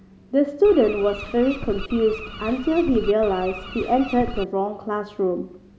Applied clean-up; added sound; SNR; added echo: none; Bird; 11 dB; none.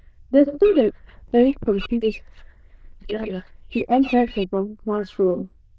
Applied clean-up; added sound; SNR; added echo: neural diffusion model UNIVERSE++.